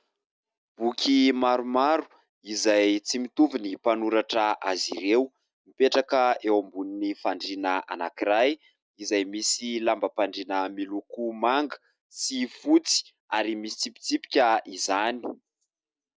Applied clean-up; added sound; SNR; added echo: none; none; none; none.